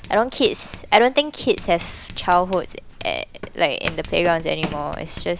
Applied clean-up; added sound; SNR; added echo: none; Walk, footsteps + Writing; 13 dB; none.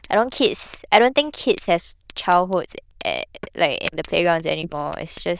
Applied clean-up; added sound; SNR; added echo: neural diffusion model UNIVERSE++.